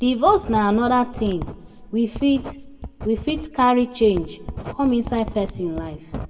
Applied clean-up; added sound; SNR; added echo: none; Writing; 13 dB; reverberation time 1.0 s.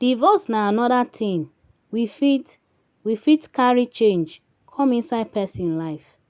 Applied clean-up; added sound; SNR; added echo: none; none; none; none.